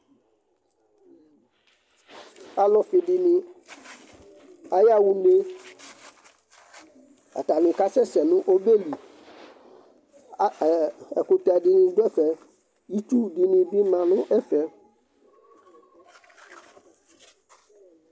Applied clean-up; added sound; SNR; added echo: none; none; none; none.